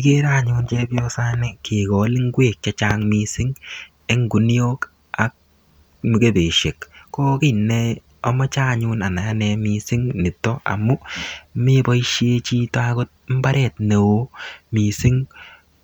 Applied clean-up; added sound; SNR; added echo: none; none; none; none.